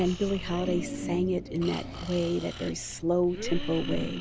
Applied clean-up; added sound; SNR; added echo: none; Breathing; 9 dB; none.